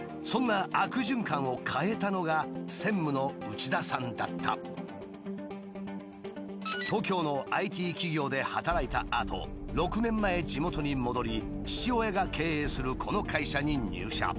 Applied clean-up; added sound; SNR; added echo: none; none; none; none.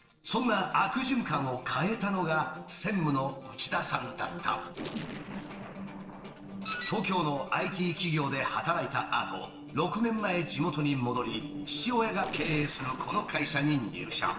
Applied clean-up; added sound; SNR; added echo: neural separator model SepFormer DNS4.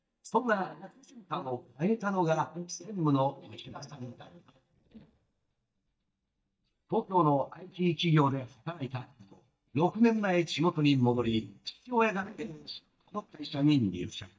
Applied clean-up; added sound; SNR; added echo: neural mask model DeepFilterNet 3.